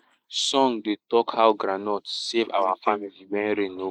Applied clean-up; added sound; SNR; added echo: neural mask model Resemble Enhance denoiser.